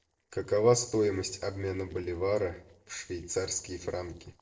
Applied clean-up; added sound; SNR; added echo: neural separator model SepFormer DNS4.